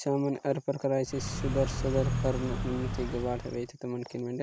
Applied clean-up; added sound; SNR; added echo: none; Car; 1 dB; none.